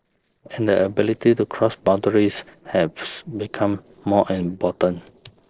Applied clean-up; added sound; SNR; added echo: neural separator model SepFormer DNS4.